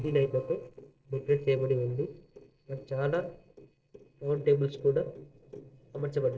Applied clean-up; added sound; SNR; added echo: neural separator model SepFormer DNS4.